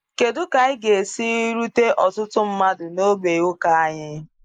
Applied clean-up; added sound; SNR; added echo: neural mask model Resemble Enhance denoiser.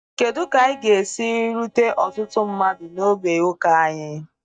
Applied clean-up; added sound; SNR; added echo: neural mask model DeepFilterNet 3.